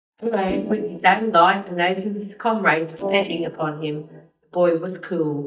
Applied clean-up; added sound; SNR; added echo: neural mask model DeepFilterNet 3.